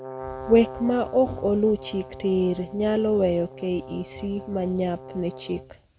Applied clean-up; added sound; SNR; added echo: none; Brass instrument; 15 dB; none.